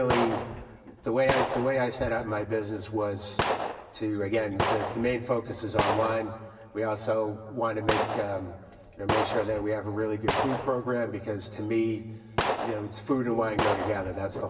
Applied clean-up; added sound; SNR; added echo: none; Gunshot, gunfire; 4 dB; reverberation time 1.7 s.